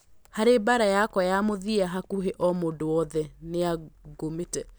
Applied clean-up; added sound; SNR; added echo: none; none; none; none.